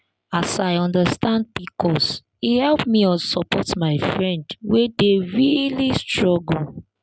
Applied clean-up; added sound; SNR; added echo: none; none; none; none.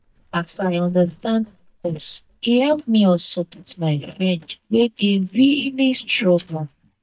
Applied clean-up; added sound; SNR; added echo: neural mask model DeepFilterNet 3.